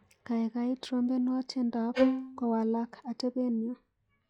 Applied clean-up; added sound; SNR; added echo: classical method log-MMSE.